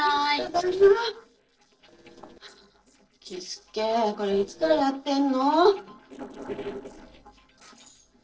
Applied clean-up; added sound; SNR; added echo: neural separator model SepFormer DNS4.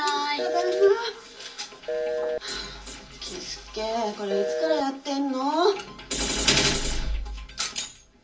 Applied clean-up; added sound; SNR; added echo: none; Telephone; 3 dB; reverberation time 0.3 s.